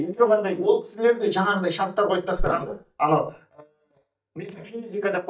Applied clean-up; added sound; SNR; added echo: neural mask model DeepFilterNet 3.